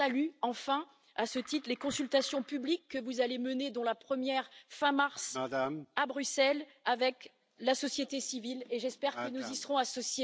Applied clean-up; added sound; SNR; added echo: none; none; none; none.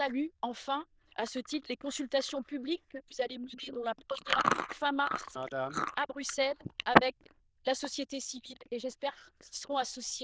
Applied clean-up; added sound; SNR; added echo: neural diffusion model UNIVERSE++.